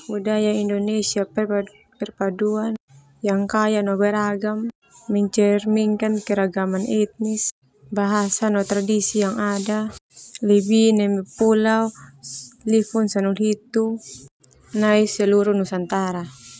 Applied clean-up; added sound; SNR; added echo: none; none; none; none.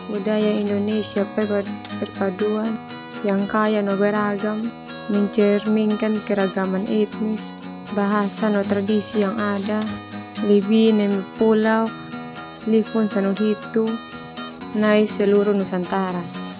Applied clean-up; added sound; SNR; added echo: none; Acoustic guitar; 11 dB; none.